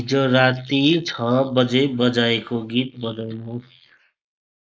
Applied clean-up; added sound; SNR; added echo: neural mask model Resemble Enhance denoiser.